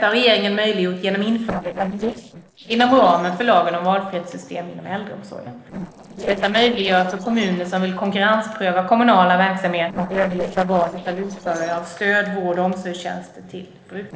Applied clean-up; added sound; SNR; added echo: neural separator model SepFormer DNS4.